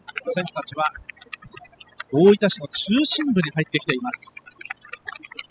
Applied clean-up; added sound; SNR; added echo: classical method spectral subtraction.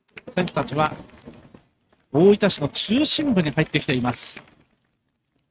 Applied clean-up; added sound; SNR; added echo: neural mask model RNNoise.